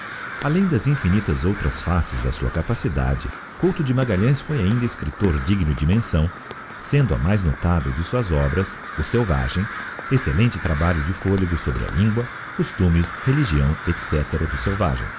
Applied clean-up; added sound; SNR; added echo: none; Crow; 12 dB; none.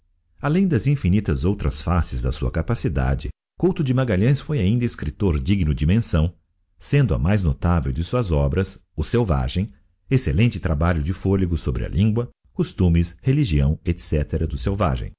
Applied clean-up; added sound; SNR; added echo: none; none; none; none.